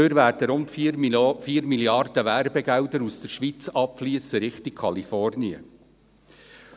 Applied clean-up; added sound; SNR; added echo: none; none; none; none.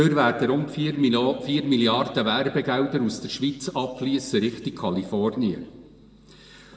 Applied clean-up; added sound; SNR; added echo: none; none; none; reverberation time 1.1 s.